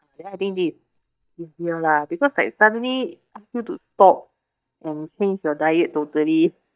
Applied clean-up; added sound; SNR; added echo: neural mask model DeepFilterNet 3.